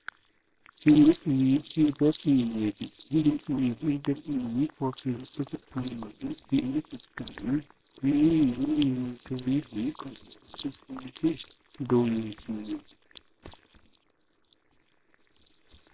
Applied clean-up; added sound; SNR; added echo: neural separator model SepFormer WHAMR!.